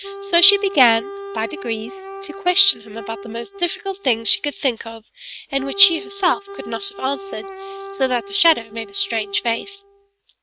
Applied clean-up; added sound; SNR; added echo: neural mask model RNNoise.